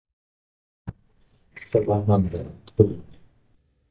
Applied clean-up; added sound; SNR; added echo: neural mask model DeepFilterNet 3.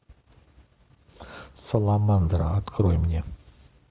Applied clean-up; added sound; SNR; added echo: none; none; none; none.